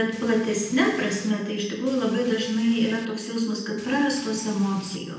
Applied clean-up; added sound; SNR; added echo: none; Rain; 20 dB; reverberation time 0.9 s.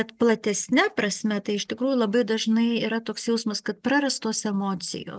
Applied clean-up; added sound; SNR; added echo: none; none; none; none.